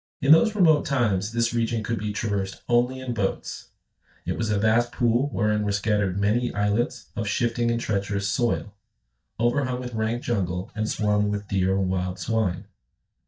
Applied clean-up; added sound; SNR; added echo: neural mask model DeepFilterNet 3.